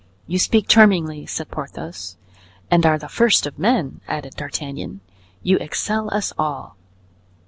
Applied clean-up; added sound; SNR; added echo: none; none; none; none.